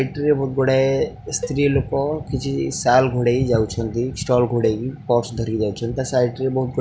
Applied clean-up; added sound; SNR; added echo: none; Cowbell; 17 dB; none.